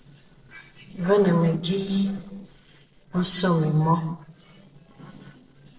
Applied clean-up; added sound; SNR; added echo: neural separator model SepFormer DNS4.